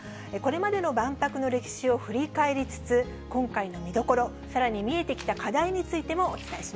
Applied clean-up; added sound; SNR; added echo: none; none; none; none.